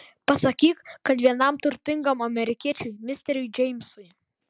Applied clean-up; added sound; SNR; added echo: none; none; none; none.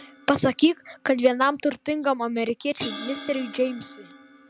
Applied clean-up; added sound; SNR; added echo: none; Crash cymbal; 17 dB; none.